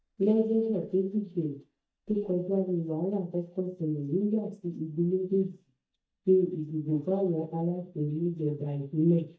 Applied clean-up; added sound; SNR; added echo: neural mask model DeepFilterNet 3.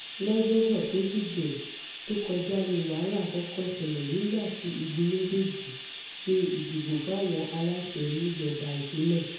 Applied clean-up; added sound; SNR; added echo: none; Bathtub (filling or washing); 11 dB; reverberation time 1.0 s.